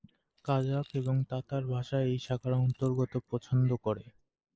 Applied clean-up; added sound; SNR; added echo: neural mask model Resemble Enhance denoiser.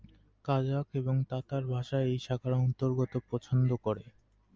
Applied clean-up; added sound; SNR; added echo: none; none; none; none.